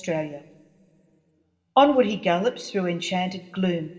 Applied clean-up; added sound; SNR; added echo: none; none; none; reverberation time 1.5 s.